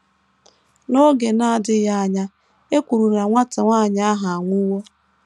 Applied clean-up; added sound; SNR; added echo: none; none; none; none.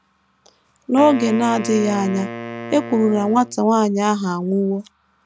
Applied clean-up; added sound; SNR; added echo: none; Wind instrument, woodwind instrument; 12 dB; none.